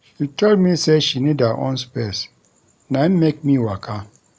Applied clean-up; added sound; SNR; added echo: none; none; none; none.